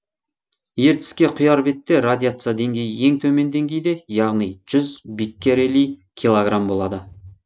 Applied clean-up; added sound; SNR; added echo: none; none; none; none.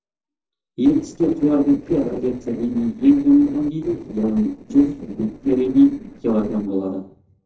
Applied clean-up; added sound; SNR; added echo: neural separator model SepFormer DNS4.